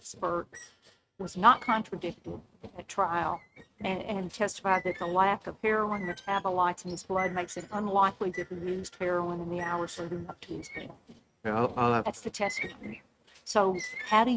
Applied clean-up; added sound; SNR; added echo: neural mask model RNNoise.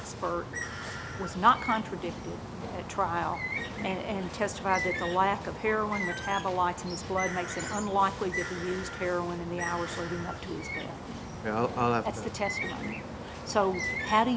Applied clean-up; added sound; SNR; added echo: none; Bird; 6 dB; none.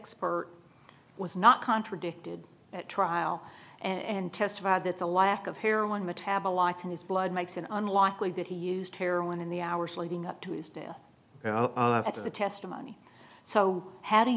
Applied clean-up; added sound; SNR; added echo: none; none; none; none.